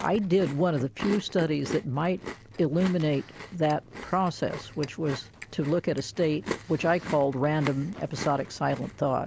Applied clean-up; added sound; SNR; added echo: none; Chewing, mastication; 13 dB; none.